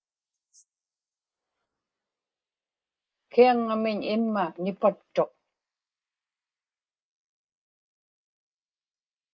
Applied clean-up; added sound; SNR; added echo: neural mask model Resemble Enhance denoiser.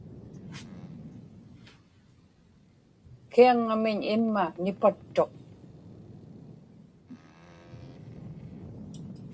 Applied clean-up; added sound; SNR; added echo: none; Boat, Water vehicle; 17 dB; none.